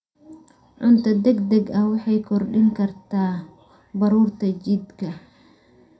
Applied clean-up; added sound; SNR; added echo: none; none; none; reverberation time 0.2 s.